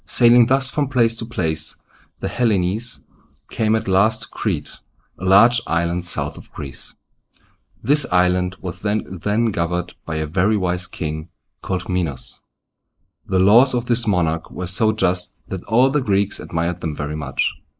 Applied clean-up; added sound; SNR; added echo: neural mask model Resemble Enhance denoiser.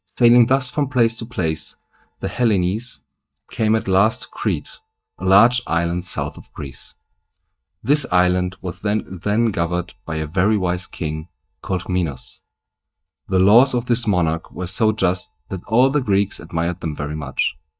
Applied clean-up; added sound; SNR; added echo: neural mask model DeepFilterNet 3.